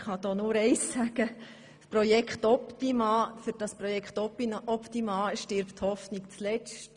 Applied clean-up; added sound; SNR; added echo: none; none; none; none.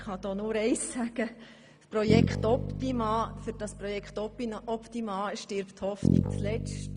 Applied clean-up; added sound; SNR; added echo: none; Bass guitar; 1 dB; none.